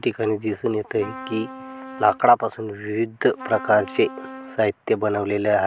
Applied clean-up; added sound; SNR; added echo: none; Trumpet; 16 dB; none.